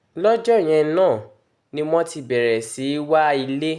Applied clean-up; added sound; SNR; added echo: none; none; none; none.